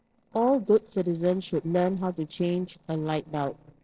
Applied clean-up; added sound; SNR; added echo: neural separator model SepFormer DNS4.